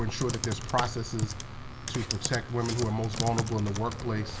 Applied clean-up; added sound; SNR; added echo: none; Computer keyboard; 4 dB; reverberation time 0.5 s.